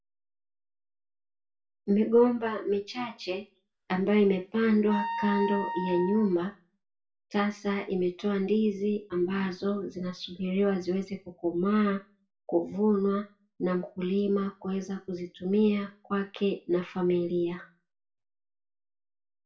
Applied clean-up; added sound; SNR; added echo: none; Wind instrument, woodwind instrument; 8 dB; reverberation time 0.3 s.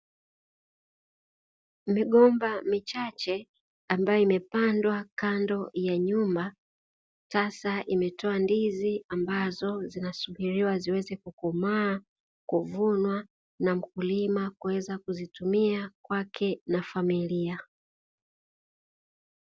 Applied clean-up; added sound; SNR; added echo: none; none; none; none.